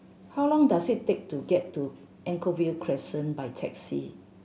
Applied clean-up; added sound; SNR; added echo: none; none; none; none.